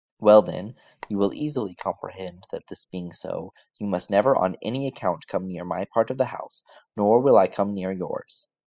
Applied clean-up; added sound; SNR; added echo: classical method spectral subtraction.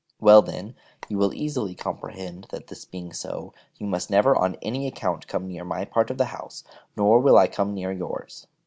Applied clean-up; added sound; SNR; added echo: none; Telephone; 20 dB; none.